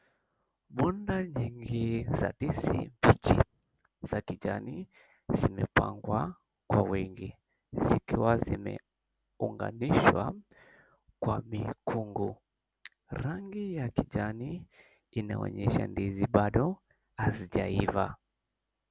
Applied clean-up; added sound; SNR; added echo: none; none; none; none.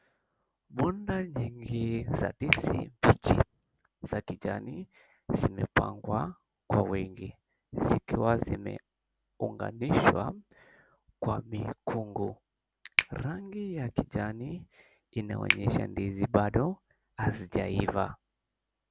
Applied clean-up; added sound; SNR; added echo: none; Finger snapping; 6 dB; none.